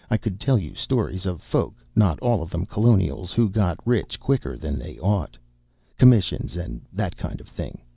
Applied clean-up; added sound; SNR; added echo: none; none; none; none.